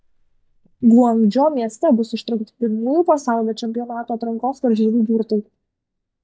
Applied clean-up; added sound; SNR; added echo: neural mask model DeepFilterNet 3.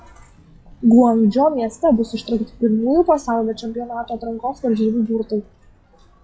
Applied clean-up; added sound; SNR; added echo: classical method WPE with log-MMSE.